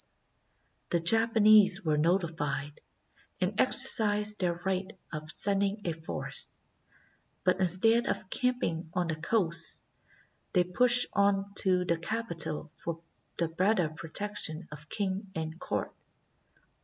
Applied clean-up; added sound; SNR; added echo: none; none; none; none.